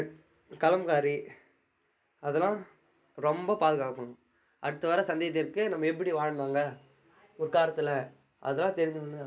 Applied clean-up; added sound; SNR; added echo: none; none; none; none.